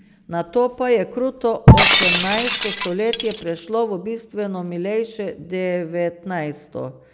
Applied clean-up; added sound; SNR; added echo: none; Shatter; -5 dB; none.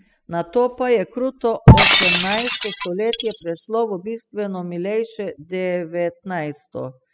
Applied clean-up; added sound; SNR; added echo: classical method spectral subtraction.